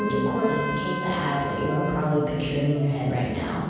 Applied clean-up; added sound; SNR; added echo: none; Trumpet; 9 dB; reverberation time 1.2 s.